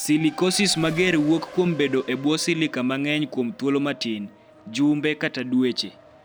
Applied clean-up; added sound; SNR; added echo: none; Race car, auto racing; 20 dB; none.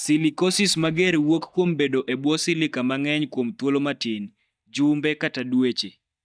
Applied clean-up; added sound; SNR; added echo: neural mask model DeepFilterNet 3.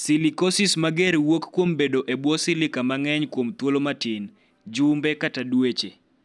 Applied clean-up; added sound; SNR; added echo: none; none; none; none.